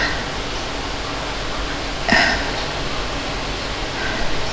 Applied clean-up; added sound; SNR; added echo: none; none; none; none.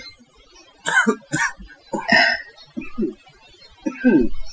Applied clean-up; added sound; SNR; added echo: classical method Wiener filter.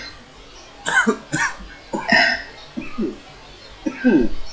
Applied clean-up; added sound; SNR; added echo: classical method log-MMSE.